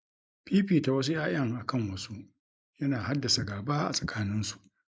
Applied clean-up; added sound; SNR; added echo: neural mask model Resemble Enhance denoiser.